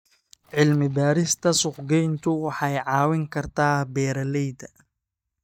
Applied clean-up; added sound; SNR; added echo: neural mask model DeepFilterNet 3.